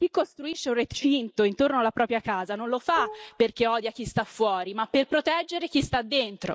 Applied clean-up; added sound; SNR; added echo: neural mask model DeepFilterNet 3.